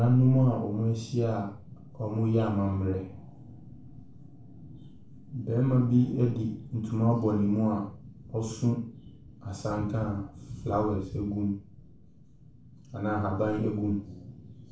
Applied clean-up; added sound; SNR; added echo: none; none; none; reverberation time 0.4 s.